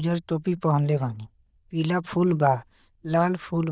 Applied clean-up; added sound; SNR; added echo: neural diffusion model UNIVERSE++.